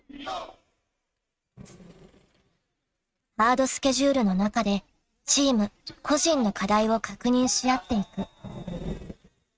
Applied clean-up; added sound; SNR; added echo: neural mask model RNNoise.